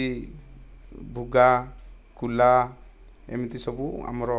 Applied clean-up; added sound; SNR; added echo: none; none; none; none.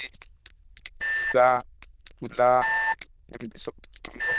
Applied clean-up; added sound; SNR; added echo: neural diffusion model UNIVERSE++.